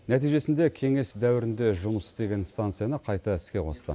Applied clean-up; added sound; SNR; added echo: none; none; none; none.